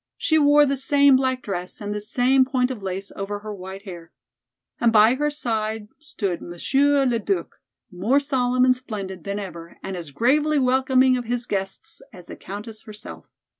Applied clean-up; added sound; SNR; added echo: none; none; none; none.